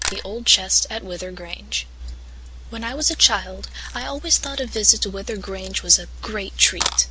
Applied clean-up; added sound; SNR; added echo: none; Camera; 13 dB; none.